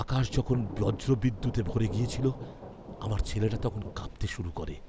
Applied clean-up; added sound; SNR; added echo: none; Thunder / Rain; 12 dB; none.